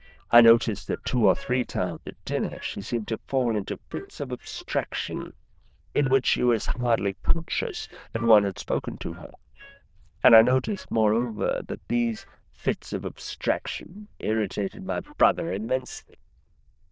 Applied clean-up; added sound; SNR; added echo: neural diffusion model UNIVERSE++.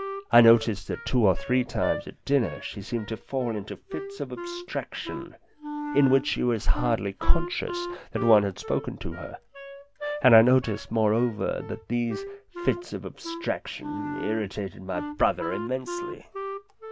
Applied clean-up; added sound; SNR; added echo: none; Wind instrument, woodwind instrument; 12 dB; none.